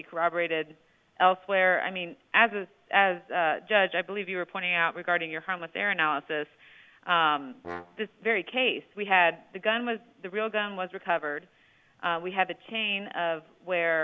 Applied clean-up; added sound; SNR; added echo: none; Brass instrument; 16 dB; none.